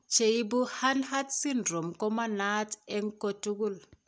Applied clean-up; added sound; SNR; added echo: none; none; none; none.